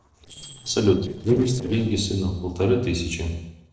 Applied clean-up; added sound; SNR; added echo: neural separator model SepFormer DNS4.